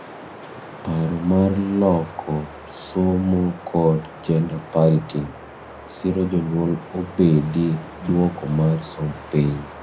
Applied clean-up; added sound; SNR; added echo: none; Wind; 17 dB; reverberation time 0.2 s.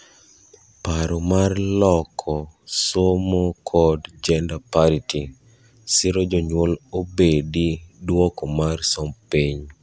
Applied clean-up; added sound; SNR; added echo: none; none; none; none.